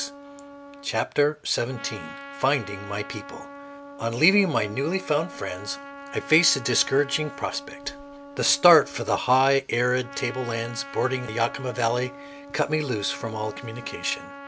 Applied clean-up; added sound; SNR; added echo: none; Trumpet; 15 dB; none.